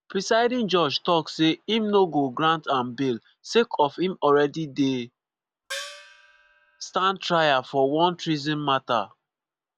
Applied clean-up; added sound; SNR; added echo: none; Gong; 16 dB; none.